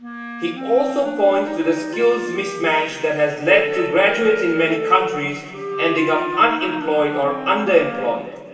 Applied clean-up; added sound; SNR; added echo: none; Wind instrument, woodwind instrument; 8 dB; reverberation time 2.7 s.